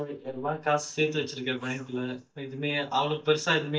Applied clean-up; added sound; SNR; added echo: neural mask model DeepFilterNet 3.